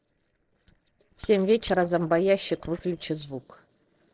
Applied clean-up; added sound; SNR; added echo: neural separator model SepFormer DNS4.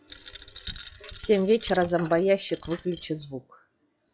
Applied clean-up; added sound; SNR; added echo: classical method log-MMSE.